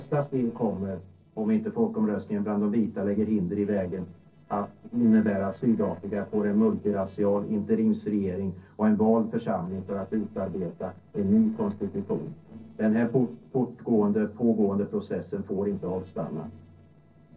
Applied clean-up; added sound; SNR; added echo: neural separator model SepFormer DNS4.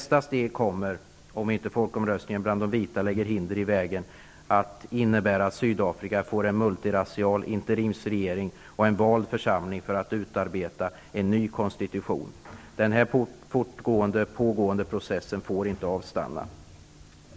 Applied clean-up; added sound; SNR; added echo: none; none; none; none.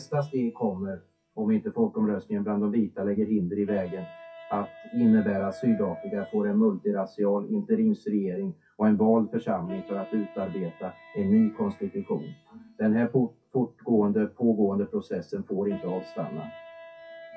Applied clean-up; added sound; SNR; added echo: classical method WPE with log-MMSE.